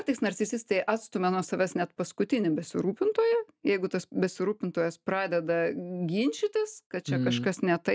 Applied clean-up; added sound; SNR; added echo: none; none; none; none.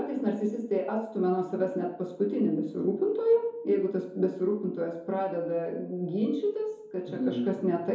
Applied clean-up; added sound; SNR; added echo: none; none; none; reverberation time 2.6 s.